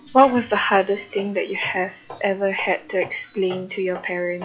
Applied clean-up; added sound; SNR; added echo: classical method log-MMSE.